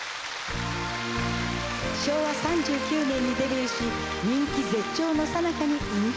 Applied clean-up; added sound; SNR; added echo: none; none; none; none.